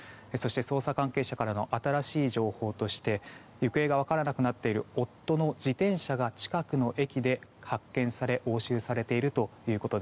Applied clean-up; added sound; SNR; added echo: none; none; none; none.